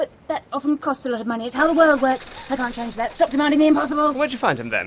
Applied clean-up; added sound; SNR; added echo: none; Car; 20 dB; none.